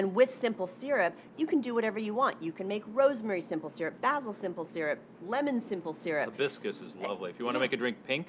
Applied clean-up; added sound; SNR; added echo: none; none; none; none.